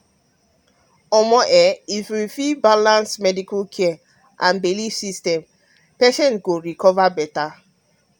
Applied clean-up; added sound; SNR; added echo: none; none; none; none.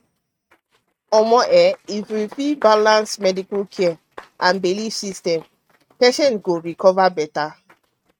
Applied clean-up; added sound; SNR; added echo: neural mask model RNNoise.